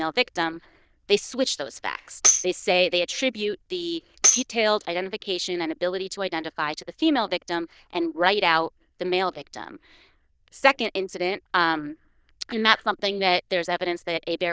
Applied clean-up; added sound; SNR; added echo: neural diffusion model UNIVERSE++.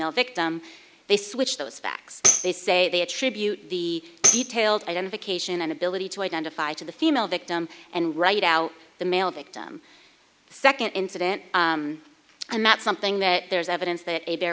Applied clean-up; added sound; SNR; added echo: none; Tambourine; 1 dB; none.